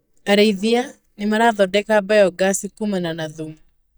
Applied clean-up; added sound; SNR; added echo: neural mask model DeepFilterNet 3.